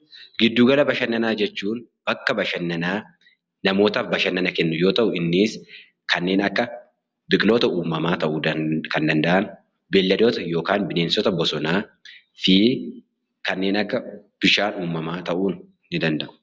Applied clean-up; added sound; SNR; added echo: none; none; none; none.